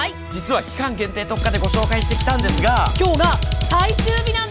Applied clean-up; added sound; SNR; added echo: none; Drum kit; -2 dB; none.